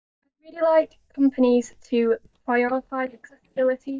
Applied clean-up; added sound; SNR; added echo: neural mask model DeepFilterNet 3.